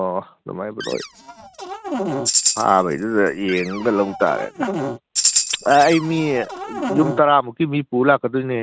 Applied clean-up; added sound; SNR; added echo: neural mask model RNNoise.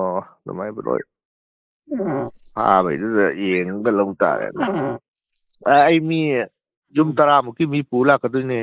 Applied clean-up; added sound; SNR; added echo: neural mask model Resemble Enhance denoiser.